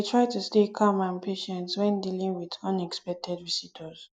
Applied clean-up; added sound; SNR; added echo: neural mask model Resemble Enhance denoiser.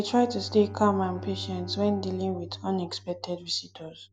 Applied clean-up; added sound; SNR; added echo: none; Bowed string instrument; 14 dB; none.